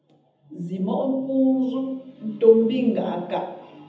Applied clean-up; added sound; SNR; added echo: none; none; none; reverberation time 0.8 s.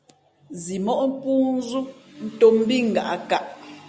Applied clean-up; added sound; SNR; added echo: none; none; none; none.